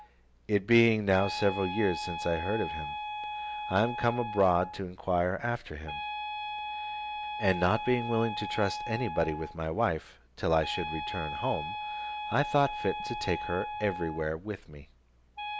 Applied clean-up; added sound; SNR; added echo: none; Wind instrument, woodwind instrument; 7 dB; none.